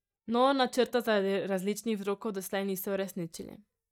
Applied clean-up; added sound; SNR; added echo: neural mask model DeepFilterNet 3.